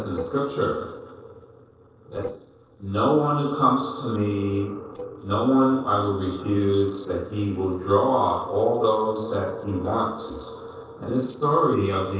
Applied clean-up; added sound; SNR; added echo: neural separator model SepFormer DNS4.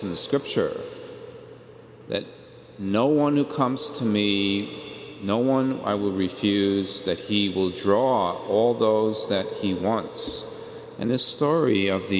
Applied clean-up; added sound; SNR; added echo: none; none; none; none.